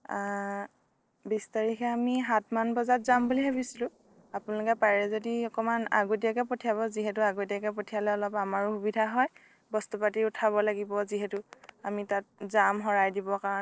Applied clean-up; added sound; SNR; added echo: neural separator model SepFormer DNS4.